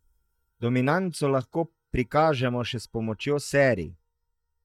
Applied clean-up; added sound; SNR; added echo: neural mask model DeepFilterNet 3.